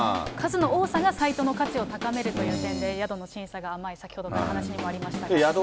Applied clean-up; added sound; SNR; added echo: none; Drum / Drum kit; 9 dB; none.